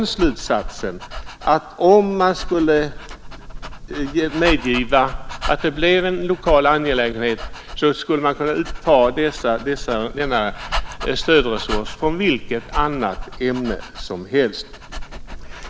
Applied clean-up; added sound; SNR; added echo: none; Dog; 9 dB; none.